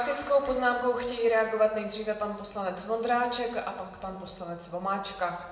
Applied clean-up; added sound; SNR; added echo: none; none; none; reverberation time 1.0 s.